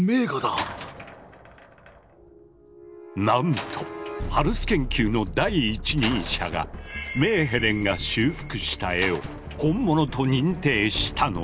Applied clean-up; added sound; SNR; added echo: none; Slam; 17 dB; none.